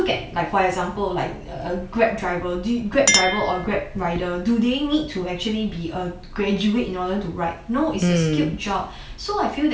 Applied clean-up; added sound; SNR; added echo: none; Chink, clink; 10 dB; none.